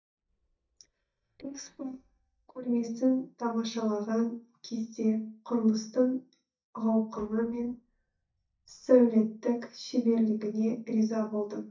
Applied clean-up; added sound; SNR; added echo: neural mask model DeepFilterNet 3.